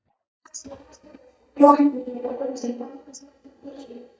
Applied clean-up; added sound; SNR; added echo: neural mask model DeepFilterNet 3.